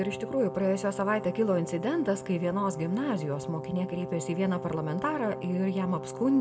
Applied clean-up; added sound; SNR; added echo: none; Brass instrument; 10 dB; reverberation time 2.0 s.